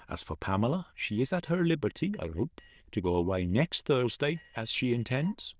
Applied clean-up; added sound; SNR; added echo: neural diffusion model UNIVERSE++.